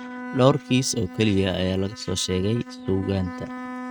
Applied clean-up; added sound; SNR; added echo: neural mask model RNNoise.